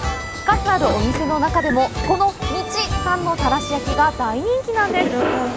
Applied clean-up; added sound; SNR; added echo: none; Sliding door / Train; 11 dB; none.